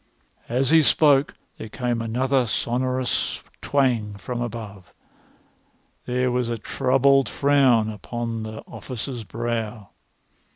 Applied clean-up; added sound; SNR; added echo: none; none; none; none.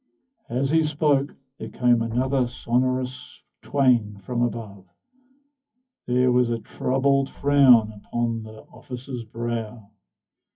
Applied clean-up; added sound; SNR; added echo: classical method WPE with log-MMSE.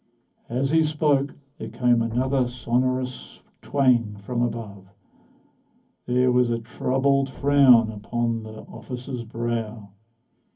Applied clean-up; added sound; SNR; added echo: none; Explosion; 17 dB; reverberation time 0.3 s.